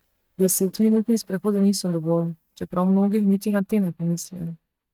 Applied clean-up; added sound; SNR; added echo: neural mask model DeepFilterNet 3.